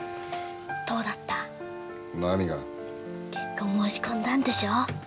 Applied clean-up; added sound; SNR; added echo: none; none; none; none.